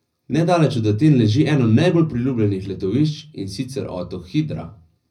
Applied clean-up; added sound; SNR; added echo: none; none; none; reverberation time 0.4 s.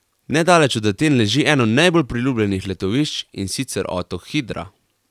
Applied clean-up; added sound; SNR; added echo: none; none; none; none.